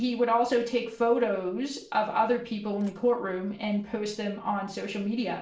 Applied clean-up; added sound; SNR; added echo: neural separator model SepFormer DNS4.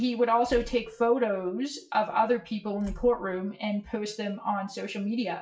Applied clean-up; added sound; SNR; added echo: classical method WPE with log-MMSE.